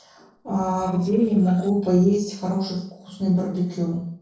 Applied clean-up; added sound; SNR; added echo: neural separator model SepFormer DNS4.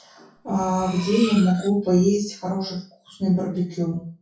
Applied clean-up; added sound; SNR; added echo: classical method WPE with log-MMSE.